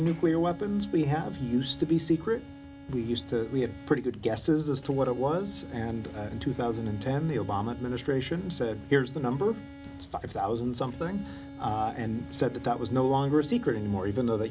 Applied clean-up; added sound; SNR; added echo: none; Bowed string instrument; 16 dB; none.